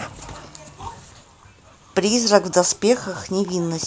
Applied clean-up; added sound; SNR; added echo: none; none; none; none.